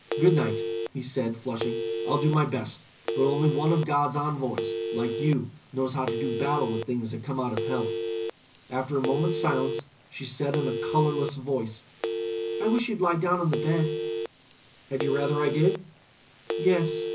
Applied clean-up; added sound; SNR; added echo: none; Telephone; 4 dB; reverberation time 0.4 s.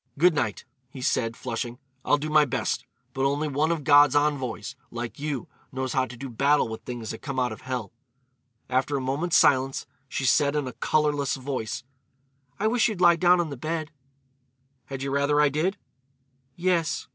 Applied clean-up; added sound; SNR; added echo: none; none; none; none.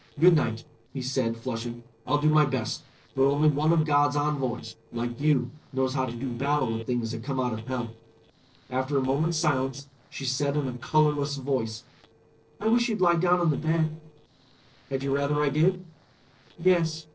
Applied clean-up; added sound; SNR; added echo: neural separator model SepFormer DNS4.